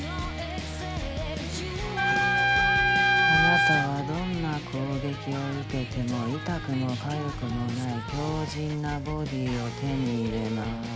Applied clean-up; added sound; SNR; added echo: none; Trumpet; -4 dB; none.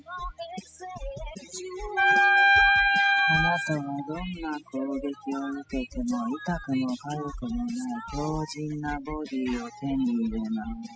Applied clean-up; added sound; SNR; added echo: classical method spectral subtraction.